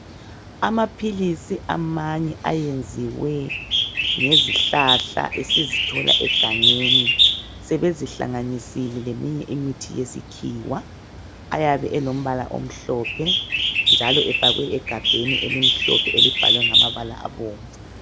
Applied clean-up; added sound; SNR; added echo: none; Bird; -3 dB; none.